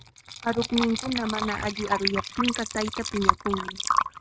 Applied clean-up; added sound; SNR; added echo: neural mask model RNNoise.